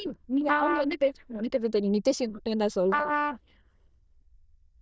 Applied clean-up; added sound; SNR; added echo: neural diffusion model UNIVERSE++.